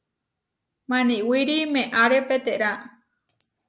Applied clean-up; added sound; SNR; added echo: none; none; none; none.